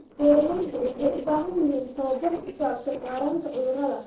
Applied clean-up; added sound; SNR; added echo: neural separator model SepFormer DNS4.